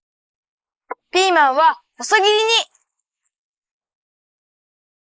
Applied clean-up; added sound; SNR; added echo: neural mask model Resemble Enhance denoiser.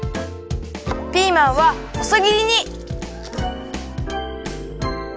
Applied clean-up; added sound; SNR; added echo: none; Piano; 18 dB; none.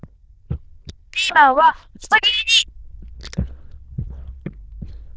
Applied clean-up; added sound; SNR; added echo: neural diffusion model UNIVERSE++.